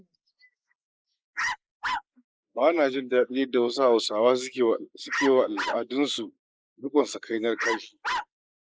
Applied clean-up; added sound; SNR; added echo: neural mask model Resemble Enhance denoiser.